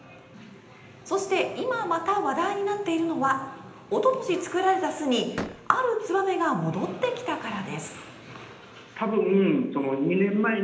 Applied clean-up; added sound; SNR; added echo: none; Slam; 12 dB; reverberation time 0.9 s.